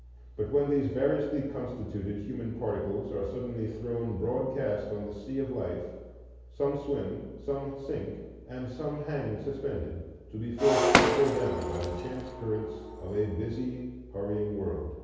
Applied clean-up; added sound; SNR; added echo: none; Shatter; -2 dB; reverberation time 1.2 s.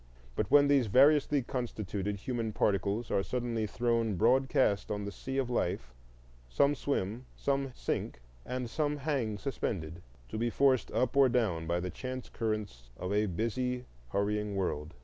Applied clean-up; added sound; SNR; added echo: none; none; none; none.